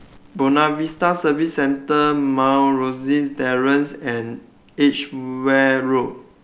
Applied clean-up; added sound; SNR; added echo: none; none; none; none.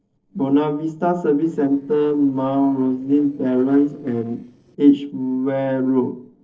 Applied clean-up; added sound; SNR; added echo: neural separator model SepFormer DNS4.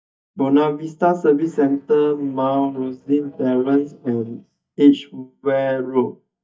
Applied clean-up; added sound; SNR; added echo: neural mask model DeepFilterNet 3.